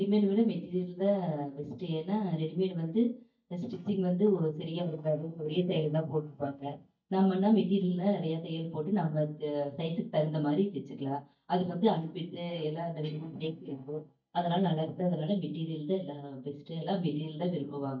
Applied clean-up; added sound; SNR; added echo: neural mask model DeepFilterNet 3.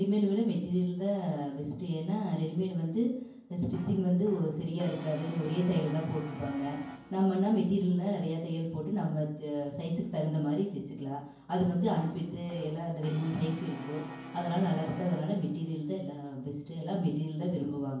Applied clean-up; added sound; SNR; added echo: none; Brass instrument; 18 dB; reverberation time 0.9 s.